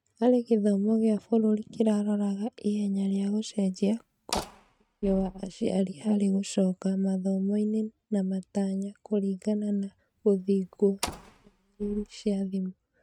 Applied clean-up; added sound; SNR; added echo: neural mask model RNNoise.